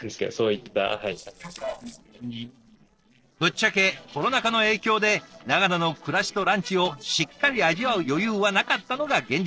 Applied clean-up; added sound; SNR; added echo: neural separator model SepFormer DNS4.